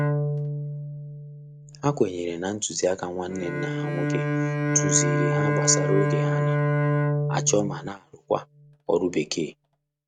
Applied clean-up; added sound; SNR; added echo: neural mask model RNNoise.